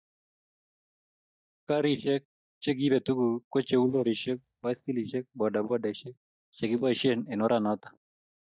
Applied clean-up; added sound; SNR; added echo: neural mask model DeepFilterNet 3.